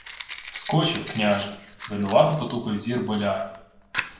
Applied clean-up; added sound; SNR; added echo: none; Fire; 13 dB; reverberation time 0.7 s.